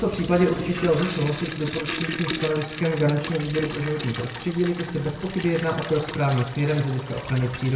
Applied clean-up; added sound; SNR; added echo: none; Toilet flush; 10 dB; reverberation time 0.9 s.